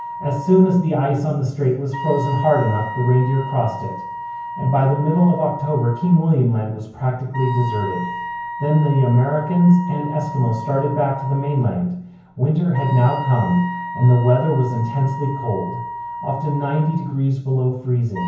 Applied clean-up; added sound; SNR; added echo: none; Wind instrument, woodwind instrument; 11 dB; reverberation time 0.9 s.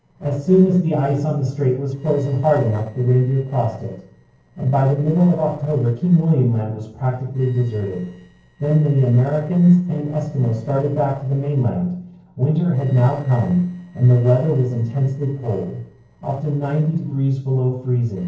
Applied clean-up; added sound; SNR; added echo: neural separator model SepFormer DNS4.